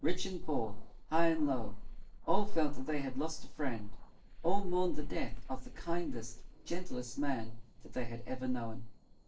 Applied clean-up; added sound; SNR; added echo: neural separator model SepFormer DNS4.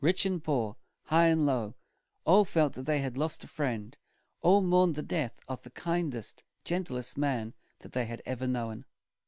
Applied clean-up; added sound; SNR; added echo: none; none; none; none.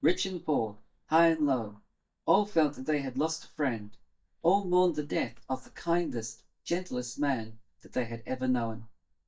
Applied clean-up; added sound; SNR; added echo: neural mask model DeepFilterNet 3.